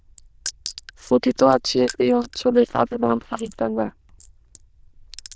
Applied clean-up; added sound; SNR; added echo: neural diffusion model UNIVERSE++.